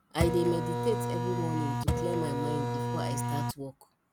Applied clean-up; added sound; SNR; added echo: none; Printer; -3 dB; none.